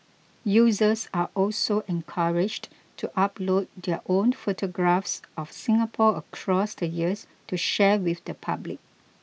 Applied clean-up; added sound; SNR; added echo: none; none; none; none.